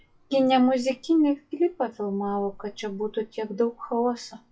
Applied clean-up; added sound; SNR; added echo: classical method WPE with log-MMSE.